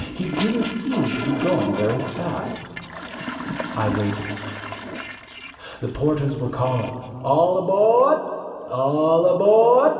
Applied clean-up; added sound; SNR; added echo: none; Toilet flush; 10 dB; reverberation time 2.4 s.